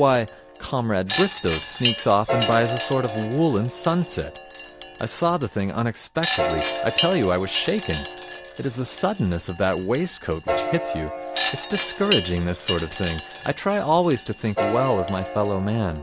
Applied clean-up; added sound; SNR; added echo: none; Piano + Wind chime; 6 dB; none.